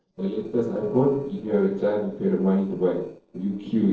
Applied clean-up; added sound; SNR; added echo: neural separator model SepFormer DNS4.